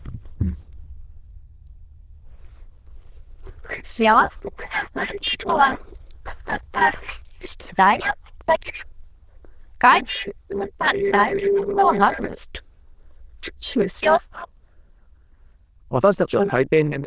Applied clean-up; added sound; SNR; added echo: neural diffusion model UNIVERSE++.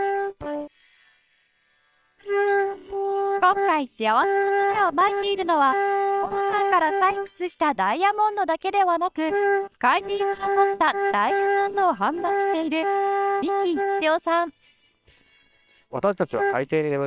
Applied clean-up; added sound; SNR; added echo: neural separator model SepFormer WHAM!.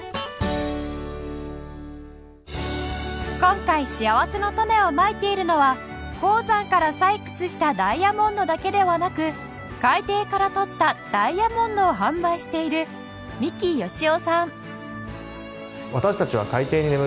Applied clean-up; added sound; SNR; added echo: none; none; none; none.